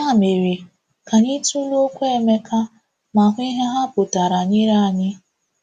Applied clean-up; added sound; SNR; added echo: none; none; none; none.